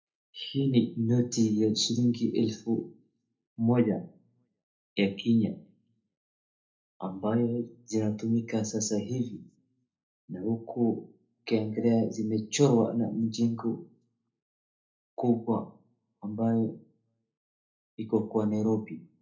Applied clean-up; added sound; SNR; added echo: none; none; none; reverberation time 0.3 s.